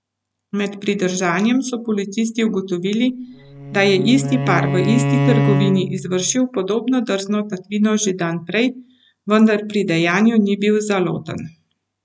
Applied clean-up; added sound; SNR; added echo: none; Bowed string instrument; 2 dB; none.